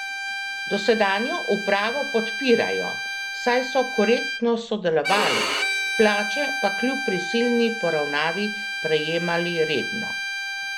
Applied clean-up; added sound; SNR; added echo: none; Bowed string instrument; 4 dB; none.